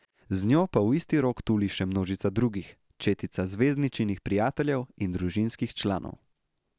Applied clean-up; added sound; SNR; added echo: none; none; none; none.